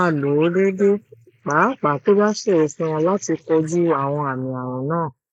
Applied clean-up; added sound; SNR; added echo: neural mask model Resemble Enhance denoiser.